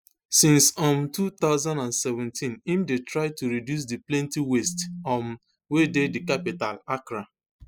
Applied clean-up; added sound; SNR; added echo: classical method spectral subtraction.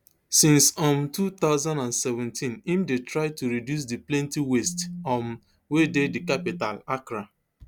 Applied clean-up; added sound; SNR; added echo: none; Telephone; 13 dB; none.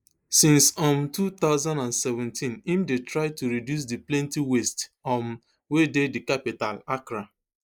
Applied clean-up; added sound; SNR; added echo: neural mask model Resemble Enhance denoiser.